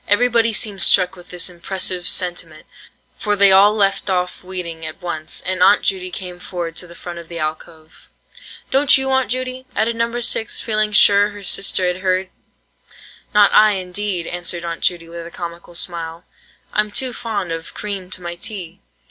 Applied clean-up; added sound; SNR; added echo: none; none; none; none.